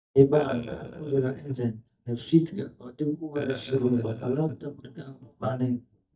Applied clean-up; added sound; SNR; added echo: neural mask model DeepFilterNet 3.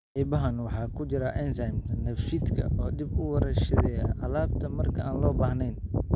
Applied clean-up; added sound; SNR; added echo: none; none; none; none.